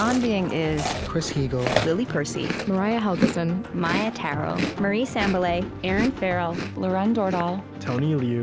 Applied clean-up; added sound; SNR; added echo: none; Chewing, mastication; 7 dB; none.